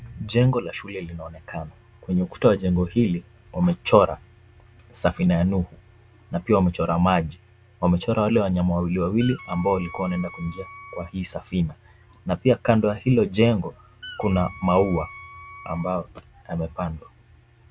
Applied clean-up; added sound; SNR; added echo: none; Wind instrument, woodwind instrument; 18 dB; none.